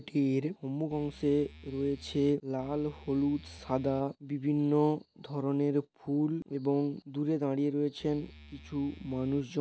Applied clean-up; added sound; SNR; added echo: none; Musical instrument; 20 dB; none.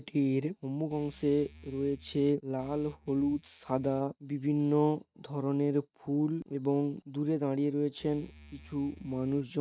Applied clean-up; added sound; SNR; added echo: neural mask model RNNoise.